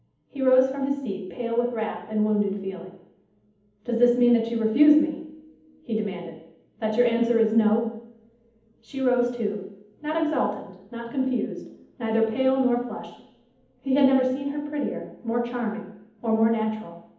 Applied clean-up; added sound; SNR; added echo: none; none; none; reverberation time 0.8 s.